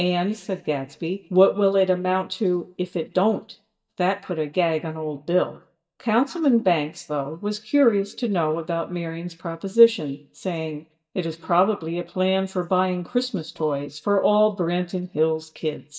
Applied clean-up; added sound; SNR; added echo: neural mask model DeepFilterNet 3.